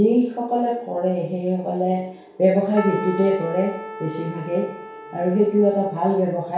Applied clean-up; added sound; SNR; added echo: none; Keyboard (musical); 12 dB; reverberation time 0.6 s.